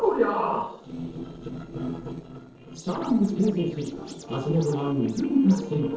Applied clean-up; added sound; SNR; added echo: neural separator model SepFormer DNS4.